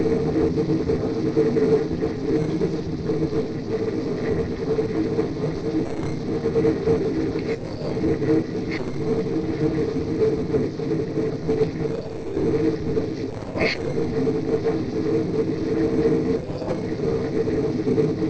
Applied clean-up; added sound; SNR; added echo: neural separator model SepFormer DNS4.